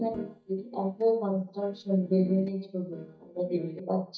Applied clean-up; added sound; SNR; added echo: neural mask model DeepFilterNet 3.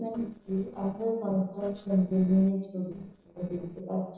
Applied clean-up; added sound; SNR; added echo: neural separator model SepFormer DNS4.